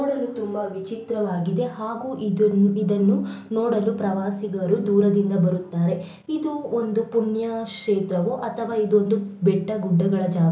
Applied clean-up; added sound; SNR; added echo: none; none; none; none.